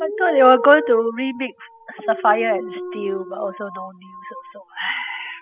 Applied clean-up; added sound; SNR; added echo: classical method spectral subtraction.